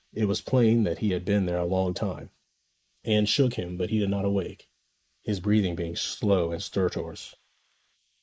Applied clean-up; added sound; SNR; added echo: neural mask model Resemble Enhance denoiser.